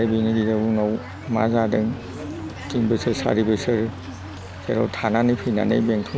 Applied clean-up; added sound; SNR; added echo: none; Rain; 18 dB; none.